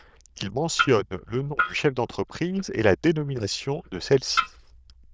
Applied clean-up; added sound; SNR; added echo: neural diffusion model UNIVERSE++.